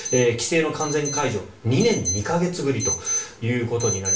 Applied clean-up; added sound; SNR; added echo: none; Alarm; 7 dB; reverberation time 0.3 s.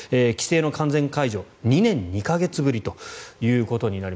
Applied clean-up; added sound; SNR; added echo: none; none; none; none.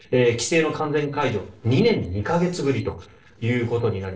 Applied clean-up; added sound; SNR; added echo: neural separator model SepFormer DNS4.